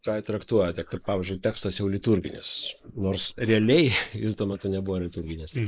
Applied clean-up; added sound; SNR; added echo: neural mask model Resemble Enhance denoiser.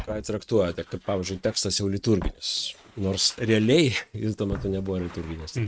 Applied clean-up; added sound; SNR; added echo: neural mask model RNNoise.